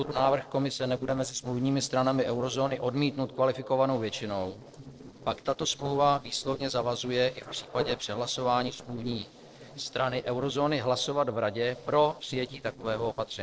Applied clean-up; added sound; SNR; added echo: neural separator model SepFormer DNS4.